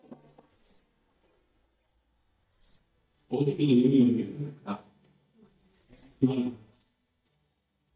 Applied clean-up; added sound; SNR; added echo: neural mask model DeepFilterNet 3.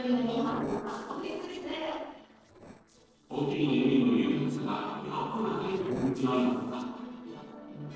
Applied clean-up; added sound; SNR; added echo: neural separator model SepFormer DNS4.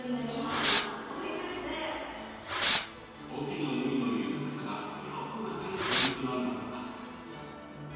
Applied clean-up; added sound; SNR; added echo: none; Fireworks; -5 dB; reverberation time 2.1 s.